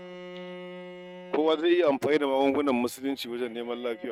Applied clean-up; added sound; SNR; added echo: neural mask model RNNoise.